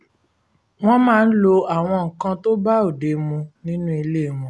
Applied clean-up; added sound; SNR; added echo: none; none; none; none.